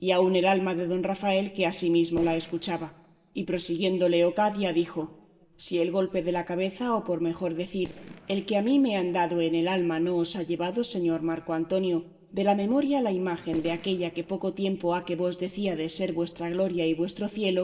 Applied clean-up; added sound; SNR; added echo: neural separator model SepFormer DNS4.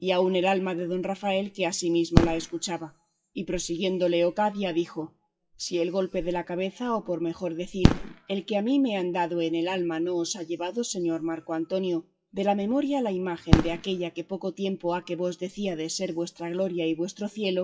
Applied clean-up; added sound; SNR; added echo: classical method WPE with log-MMSE.